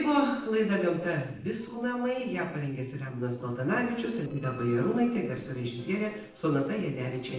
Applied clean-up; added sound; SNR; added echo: neural separator model SepFormer DNS4.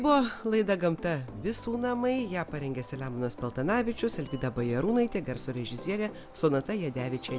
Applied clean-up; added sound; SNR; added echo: none; none; none; none.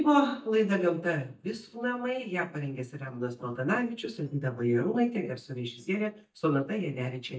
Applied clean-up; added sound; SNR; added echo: neural mask model DeepFilterNet 3.